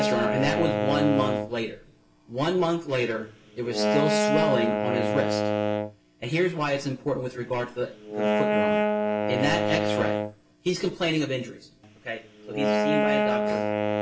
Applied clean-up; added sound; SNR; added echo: none; Wind instrument, woodwind instrument; -2 dB; reverberation time 0.4 s.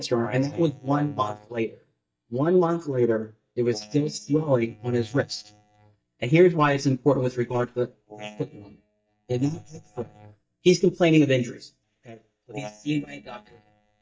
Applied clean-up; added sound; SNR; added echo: neural mask model DeepFilterNet 3.